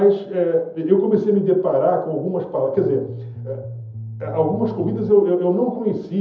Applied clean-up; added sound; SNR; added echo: none; Bass guitar; 12 dB; reverberation time 0.7 s.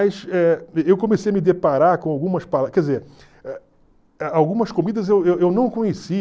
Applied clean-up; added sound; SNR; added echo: none; none; none; none.